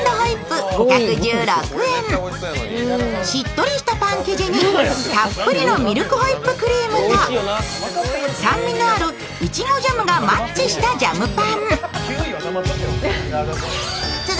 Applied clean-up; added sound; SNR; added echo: none; none; none; none.